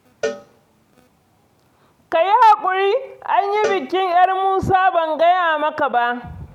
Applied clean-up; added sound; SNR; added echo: none; Cowbell; 16 dB; none.